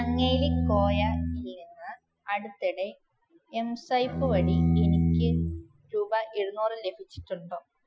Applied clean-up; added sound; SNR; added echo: classical method Wiener filter.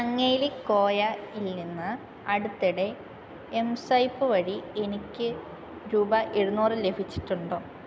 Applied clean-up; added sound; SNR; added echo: none; none; none; none.